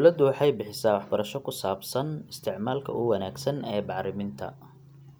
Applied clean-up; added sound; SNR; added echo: none; none; none; none.